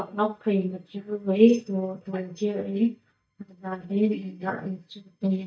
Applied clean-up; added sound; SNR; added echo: neural mask model DeepFilterNet 3.